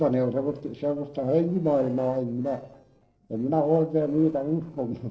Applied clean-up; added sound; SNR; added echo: neural separator model SepFormer DNS4.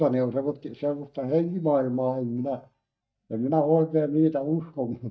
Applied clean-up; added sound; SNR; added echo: neural mask model DeepFilterNet 3.